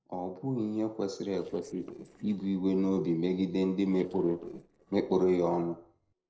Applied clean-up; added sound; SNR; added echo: neural separator model SepFormer DNS4.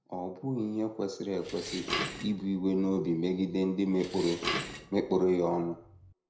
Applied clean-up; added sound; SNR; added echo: none; Dishes, pots, and pans; 9 dB; reverberation time 0.5 s.